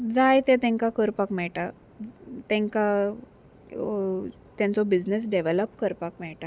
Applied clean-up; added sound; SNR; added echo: none; none; none; none.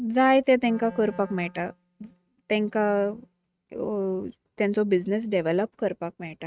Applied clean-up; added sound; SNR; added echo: neural mask model RNNoise.